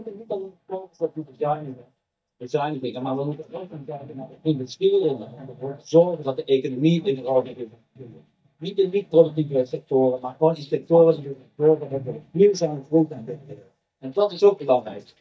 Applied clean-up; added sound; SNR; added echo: neural mask model DeepFilterNet 3.